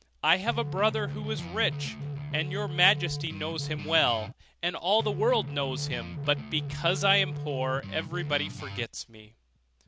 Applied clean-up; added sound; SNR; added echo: none; Guitar; 5 dB; none.